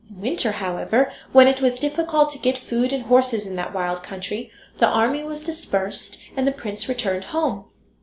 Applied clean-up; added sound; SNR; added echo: none; none; none; none.